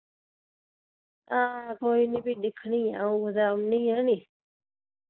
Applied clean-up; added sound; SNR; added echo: neural mask model DeepFilterNet 3.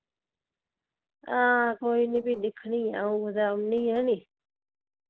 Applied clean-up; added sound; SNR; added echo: neural separator model SepFormer DNS4.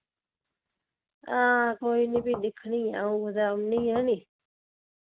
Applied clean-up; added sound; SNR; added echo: neural mask model RNNoise.